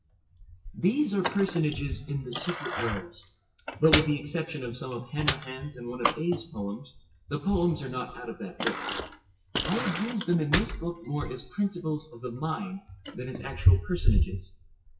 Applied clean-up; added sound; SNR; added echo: classical method WPE with log-MMSE.